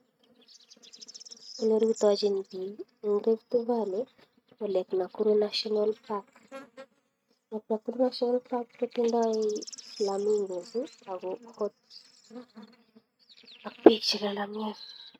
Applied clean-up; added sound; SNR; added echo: neural mask model RNNoise.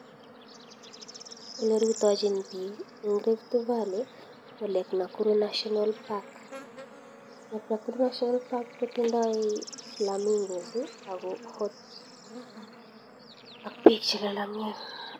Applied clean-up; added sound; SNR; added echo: none; Bird / Insect; 17 dB; none.